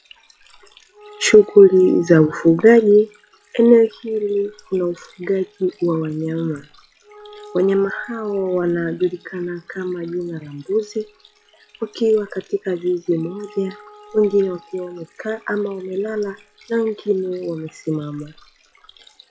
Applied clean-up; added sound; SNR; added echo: classical method log-MMSE.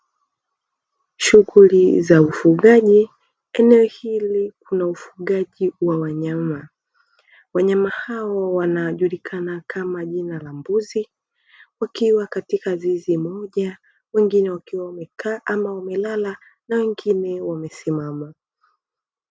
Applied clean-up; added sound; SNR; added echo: none; none; none; none.